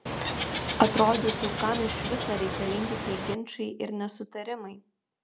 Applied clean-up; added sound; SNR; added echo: none; Water / Bird; 1 dB; none.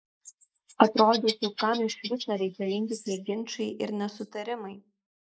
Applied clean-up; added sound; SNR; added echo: neural mask model Resemble Enhance denoiser.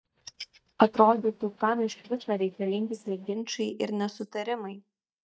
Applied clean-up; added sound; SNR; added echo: neural mask model DeepFilterNet 3.